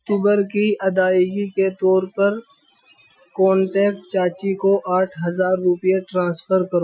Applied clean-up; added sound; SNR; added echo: classical method Wiener filter.